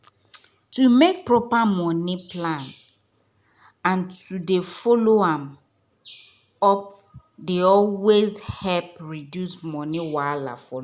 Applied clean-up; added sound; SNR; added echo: none; none; none; none.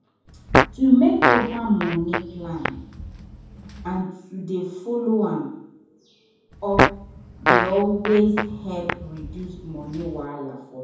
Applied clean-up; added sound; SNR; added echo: none; Fart; 0 dB; reverberation time 0.9 s.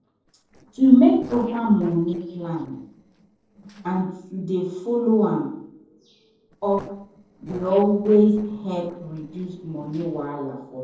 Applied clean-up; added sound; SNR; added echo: neural separator model SepFormer DNS4.